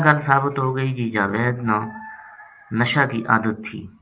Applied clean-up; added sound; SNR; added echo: none; none; none; none.